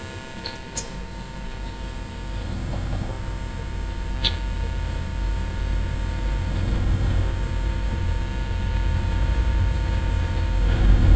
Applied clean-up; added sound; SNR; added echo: neural mask model DeepFilterNet 3.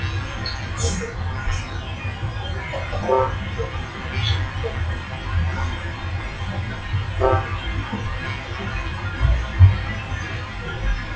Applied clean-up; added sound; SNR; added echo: classical method WPE with log-MMSE.